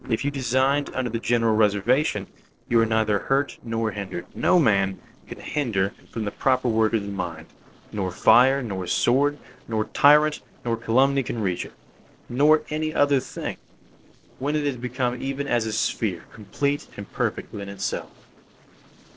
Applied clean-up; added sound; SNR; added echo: neural separator model SepFormer DNS4.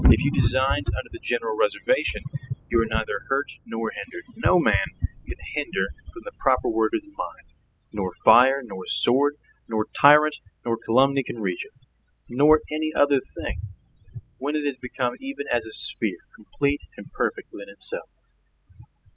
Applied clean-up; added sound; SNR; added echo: classical method spectral subtraction.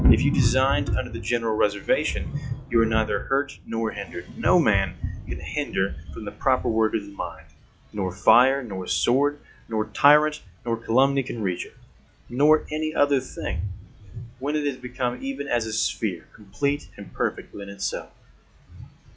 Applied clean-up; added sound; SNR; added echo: classical method log-MMSE.